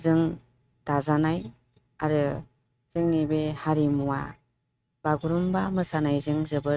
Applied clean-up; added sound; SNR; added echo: neural mask model RNNoise.